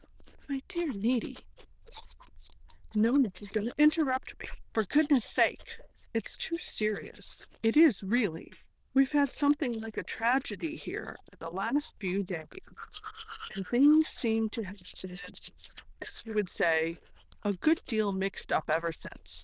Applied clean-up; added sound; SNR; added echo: neural diffusion model UNIVERSE++.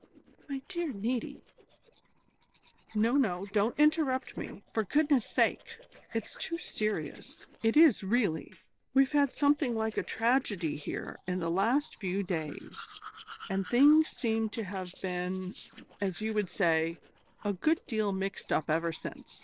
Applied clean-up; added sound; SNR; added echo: neural separator model SepFormer DNS4.